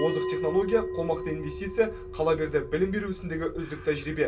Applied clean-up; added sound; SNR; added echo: none; Bell; 8 dB; reverberation time 0.2 s.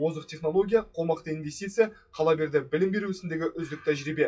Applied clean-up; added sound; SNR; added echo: classical method WPE with log-MMSE.